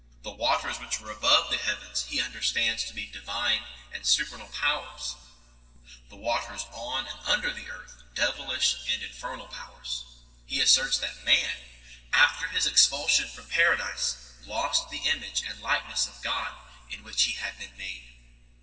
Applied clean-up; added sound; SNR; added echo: none; none; none; reverberation time 2.2 s.